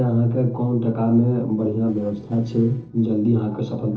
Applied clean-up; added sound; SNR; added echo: neural separator model SepFormer DNS4.